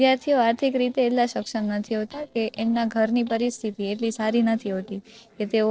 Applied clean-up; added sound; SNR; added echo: neural separator model SepFormer DNS4.